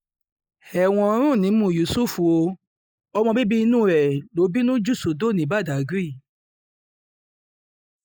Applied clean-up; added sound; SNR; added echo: neural mask model Resemble Enhance denoiser.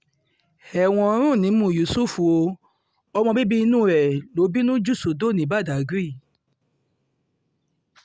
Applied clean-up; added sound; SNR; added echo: none; none; none; none.